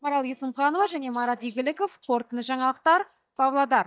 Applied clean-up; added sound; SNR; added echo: neural mask model DeepFilterNet 3.